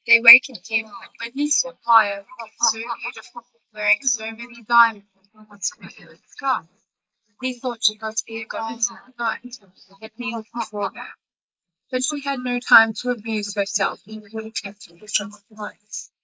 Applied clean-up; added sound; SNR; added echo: neural mask model Resemble Enhance denoiser.